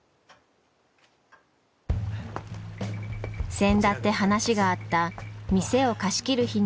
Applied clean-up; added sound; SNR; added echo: none; none; none; none.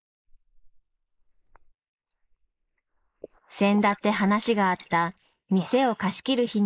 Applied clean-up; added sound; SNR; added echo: neural mask model Resemble Enhance denoiser.